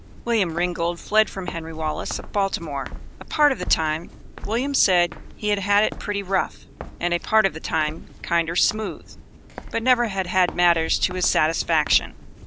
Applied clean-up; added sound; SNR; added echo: none; Walk, footsteps; 11 dB; none.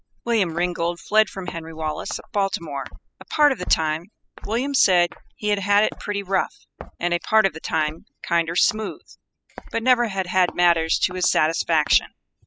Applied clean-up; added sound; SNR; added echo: classical method spectral subtraction.